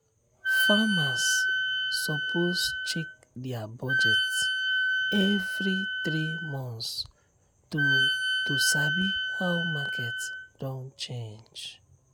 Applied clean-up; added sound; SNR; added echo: none; Wind instrument, woodwind instrument; -4 dB; none.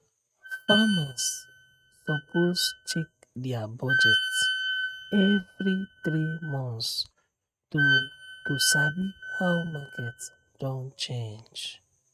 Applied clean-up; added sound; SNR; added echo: neural mask model RNNoise.